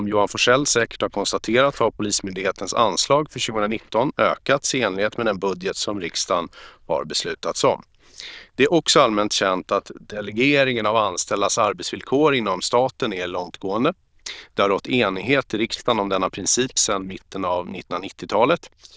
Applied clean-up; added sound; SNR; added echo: neural diffusion model UNIVERSE++.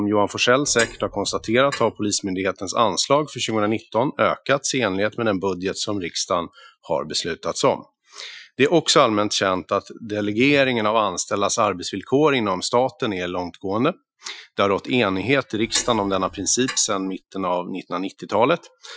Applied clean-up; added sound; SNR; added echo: classical method Wiener filter.